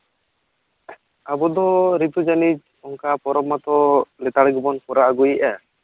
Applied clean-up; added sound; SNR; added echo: none; none; none; none.